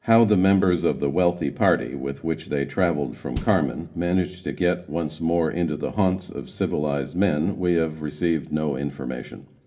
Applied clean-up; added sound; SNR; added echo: none; Bass drum; 18 dB; reverberation time 0.7 s.